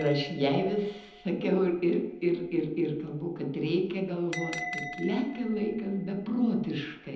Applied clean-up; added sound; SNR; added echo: none; Bell; 15 dB; reverberation time 0.8 s.